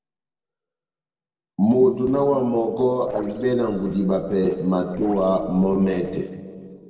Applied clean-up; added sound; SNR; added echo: neural separator model SepFormer DNS4.